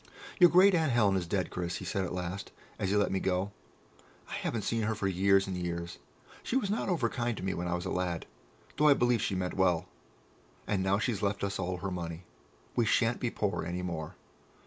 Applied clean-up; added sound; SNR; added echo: none; none; none; none.